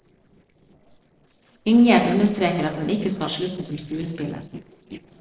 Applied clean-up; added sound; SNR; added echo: neural separator model SepFormer DNS4.